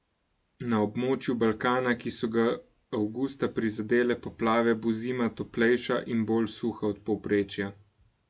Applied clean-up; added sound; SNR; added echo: none; none; none; none.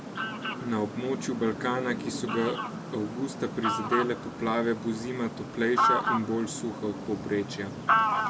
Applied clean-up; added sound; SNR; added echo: none; Fowl; 0 dB; none.